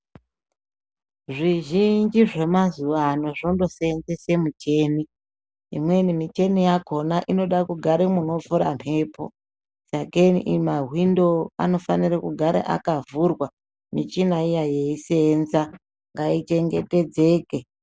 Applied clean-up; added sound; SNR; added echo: none; none; none; none.